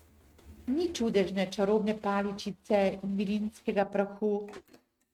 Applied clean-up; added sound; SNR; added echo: neural mask model RNNoise.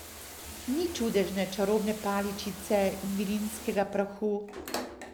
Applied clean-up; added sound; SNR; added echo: none; Bathtub (filling or washing); 12 dB; none.